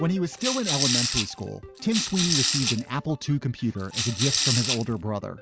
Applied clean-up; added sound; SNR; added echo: none; Rattle / Rattle (instrument); 0 dB; none.